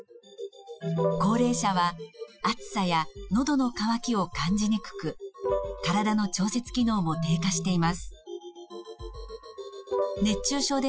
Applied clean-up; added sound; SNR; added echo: classical method Wiener filter.